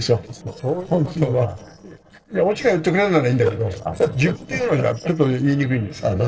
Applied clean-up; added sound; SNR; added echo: neural separator model SepFormer DNS4.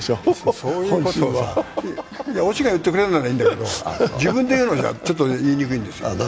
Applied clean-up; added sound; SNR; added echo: none; none; none; none.